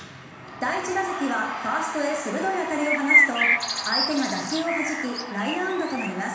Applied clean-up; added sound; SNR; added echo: none; Bird; -2 dB; reverberation time 1.1 s.